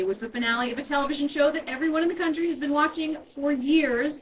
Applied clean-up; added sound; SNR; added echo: neural separator model SepFormer DNS4.